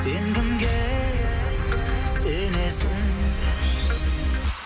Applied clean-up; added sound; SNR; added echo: none; none; none; none.